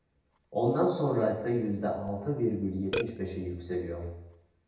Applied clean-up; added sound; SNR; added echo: none; Burping, eructation; 13 dB; reverberation time 0.8 s.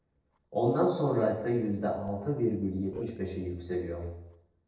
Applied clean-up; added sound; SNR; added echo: neural separator model SepFormer DNS4.